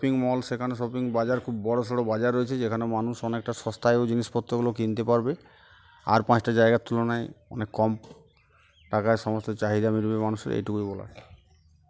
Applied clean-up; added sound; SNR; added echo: none; none; none; none.